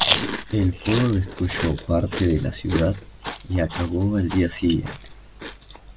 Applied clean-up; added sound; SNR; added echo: none; Chewing, mastication; 7 dB; none.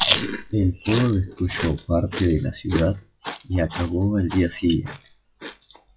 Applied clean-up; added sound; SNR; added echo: classical method log-MMSE.